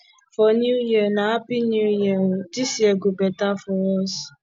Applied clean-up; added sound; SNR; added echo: none; none; none; none.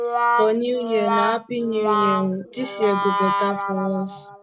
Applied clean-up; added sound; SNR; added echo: none; Brass instrument; 1 dB; none.